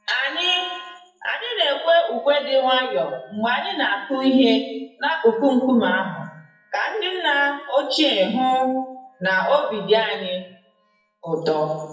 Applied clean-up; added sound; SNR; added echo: classical method WPE with log-MMSE.